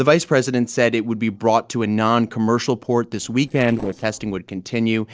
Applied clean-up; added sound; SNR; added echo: neural separator model SepFormer DNS4.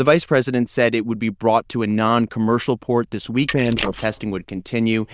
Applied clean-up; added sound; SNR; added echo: neural diffusion model UNIVERSE++.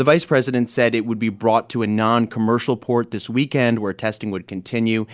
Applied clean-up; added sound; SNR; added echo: none; none; none; none.